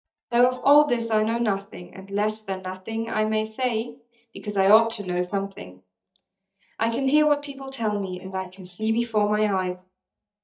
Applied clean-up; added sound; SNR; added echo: neural mask model DeepFilterNet 3.